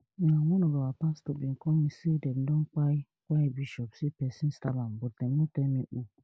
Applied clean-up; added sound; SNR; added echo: none; none; none; none.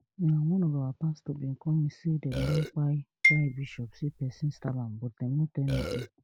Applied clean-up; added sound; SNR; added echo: none; Marimba, xylophone + Burping, eructation; 2 dB; none.